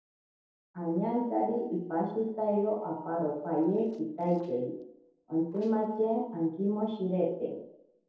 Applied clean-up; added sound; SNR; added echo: neural separator model SepFormer DNS4.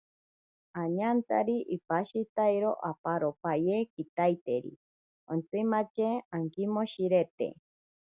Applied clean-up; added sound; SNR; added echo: none; none; none; none.